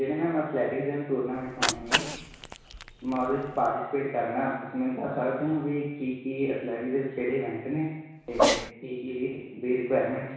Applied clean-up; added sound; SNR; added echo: none; Cat; 6 dB; reverberation time 1.1 s.